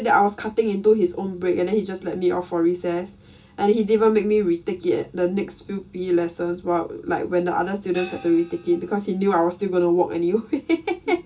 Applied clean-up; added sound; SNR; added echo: none; Gong; 19 dB; reverberation time 0.2 s.